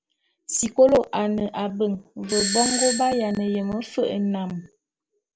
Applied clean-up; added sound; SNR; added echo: none; Doorbell; 5 dB; none.